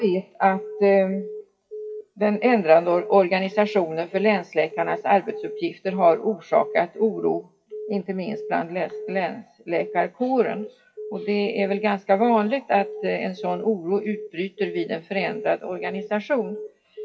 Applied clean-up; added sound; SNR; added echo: classical method WPE with log-MMSE.